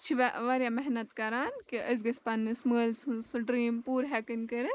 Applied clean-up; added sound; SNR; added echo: neural mask model Resemble Enhance denoiser.